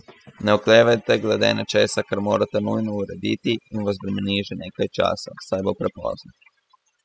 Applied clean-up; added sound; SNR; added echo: classical method spectral subtraction.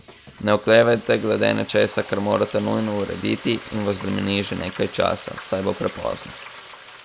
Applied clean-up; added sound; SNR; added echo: none; Frying (food); 16 dB; none.